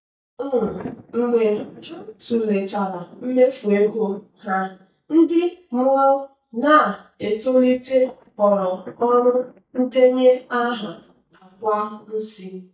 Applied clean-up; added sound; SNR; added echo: neural mask model DeepFilterNet 3.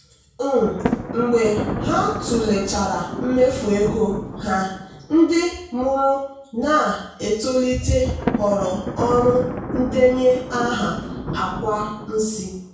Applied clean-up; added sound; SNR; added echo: none; Thunder; 8 dB; reverberation time 0.6 s.